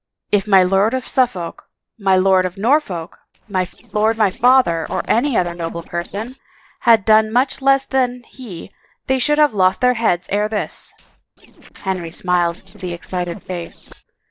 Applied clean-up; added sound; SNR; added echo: neural separator model SepFormer DNS4.